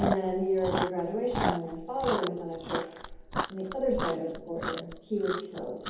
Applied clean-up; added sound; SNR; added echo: none; Chewing, mastication; 3 dB; reverberation time 0.7 s.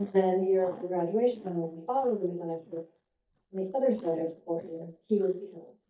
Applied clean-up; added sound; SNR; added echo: neural mask model DeepFilterNet 3.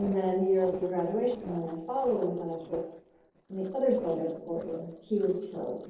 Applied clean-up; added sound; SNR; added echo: neural separator model SepFormer DNS4.